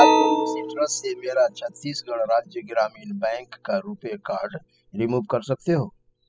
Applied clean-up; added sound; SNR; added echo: classical method spectral subtraction.